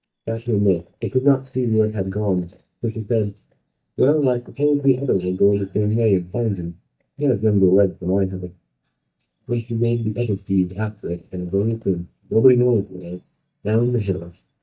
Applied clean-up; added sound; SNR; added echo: neural mask model DeepFilterNet 3.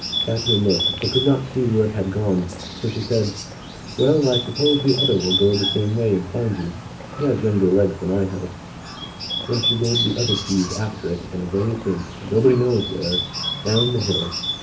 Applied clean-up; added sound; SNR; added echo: none; Bird; 7 dB; reverberation time 0.4 s.